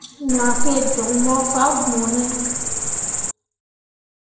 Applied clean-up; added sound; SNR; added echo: none; Cricket; -2 dB; reverberation time 1.0 s.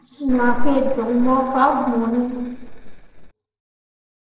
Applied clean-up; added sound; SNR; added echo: neural separator model SepFormer DNS4.